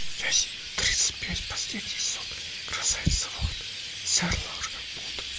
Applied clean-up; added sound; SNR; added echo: none; Chirp, tweet; 7 dB; none.